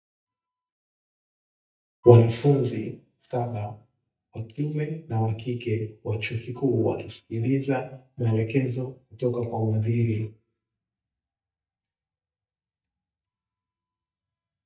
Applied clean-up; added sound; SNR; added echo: neural mask model DeepFilterNet 3.